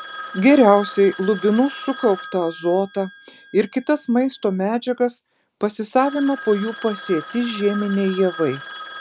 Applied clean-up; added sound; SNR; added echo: none; Telephone; 16 dB; none.